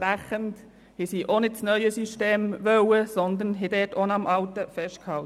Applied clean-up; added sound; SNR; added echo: none; none; none; none.